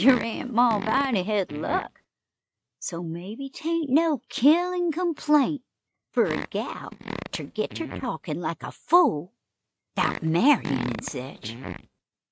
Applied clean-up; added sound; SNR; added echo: neural mask model RNNoise.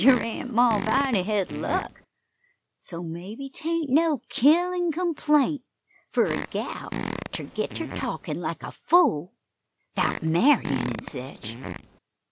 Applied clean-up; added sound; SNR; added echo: none; Fart; 8 dB; none.